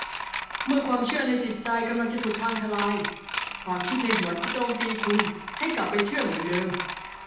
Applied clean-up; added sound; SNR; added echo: none; Coin (dropping); 3 dB; reverberation time 0.9 s.